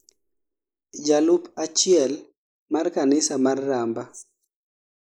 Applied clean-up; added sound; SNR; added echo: neural mask model Resemble Enhance denoiser.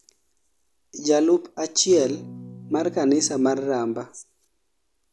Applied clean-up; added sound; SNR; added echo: none; Electric guitar / Strum; 16 dB; none.